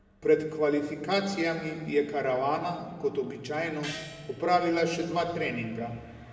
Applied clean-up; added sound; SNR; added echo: none; Gong; 16 dB; reverberation time 1.5 s.